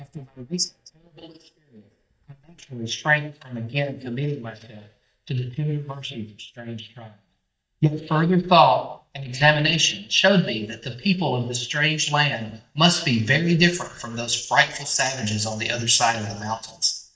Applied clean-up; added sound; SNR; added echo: neural mask model DeepFilterNet 3.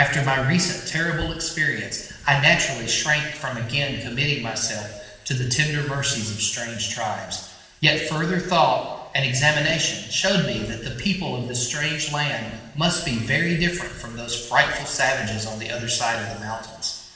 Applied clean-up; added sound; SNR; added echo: none; Knock; 17 dB; reverberation time 1.1 s.